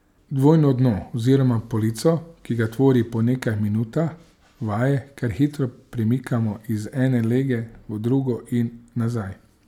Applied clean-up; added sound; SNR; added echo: none; none; none; none.